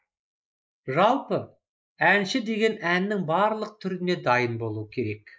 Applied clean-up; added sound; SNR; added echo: neural mask model Resemble Enhance denoiser.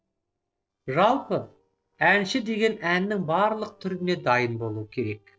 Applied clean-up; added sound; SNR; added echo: neural separator model SepFormer DNS4.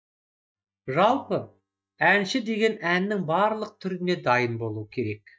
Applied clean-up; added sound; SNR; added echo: neural mask model DeepFilterNet 3.